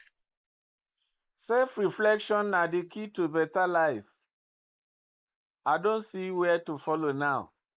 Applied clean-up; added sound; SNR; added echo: neural mask model Resemble Enhance denoiser.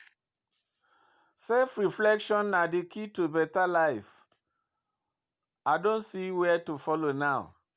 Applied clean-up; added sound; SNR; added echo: none; none; none; none.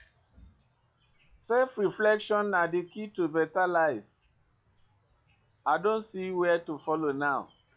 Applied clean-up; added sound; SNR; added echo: classical method log-MMSE.